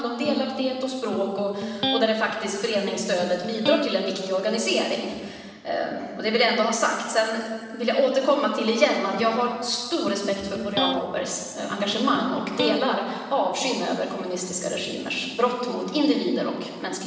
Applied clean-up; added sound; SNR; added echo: none; Electric guitar; 7 dB; reverberation time 1.6 s.